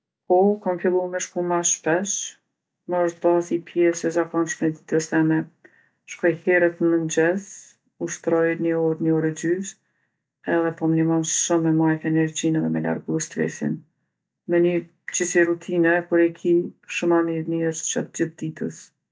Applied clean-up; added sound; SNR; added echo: none; none; none; none.